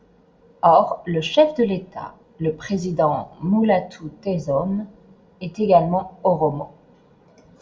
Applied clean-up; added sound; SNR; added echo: none; none; none; reverberation time 0.3 s.